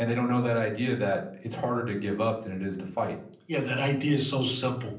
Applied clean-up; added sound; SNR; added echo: none; none; none; reverberation time 0.6 s.